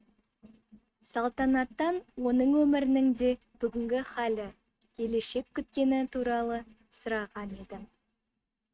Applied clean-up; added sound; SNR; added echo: neural mask model RNNoise.